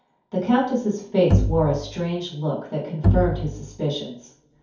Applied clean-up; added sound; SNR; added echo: none; Bowed string instrument; 0 dB; reverberation time 0.6 s.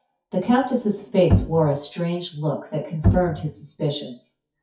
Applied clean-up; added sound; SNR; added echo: classical method WPE with log-MMSE.